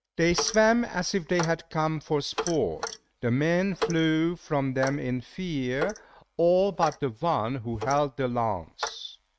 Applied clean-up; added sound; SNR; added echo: neural mask model RNNoise.